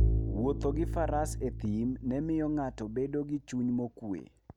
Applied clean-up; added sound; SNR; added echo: none; Bowed string instrument; 2 dB; none.